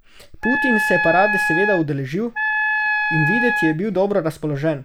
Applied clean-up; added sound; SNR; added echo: none; Wind instrument, woodwind instrument; 0 dB; none.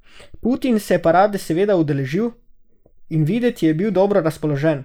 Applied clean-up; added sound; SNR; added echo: neural mask model Resemble Enhance denoiser.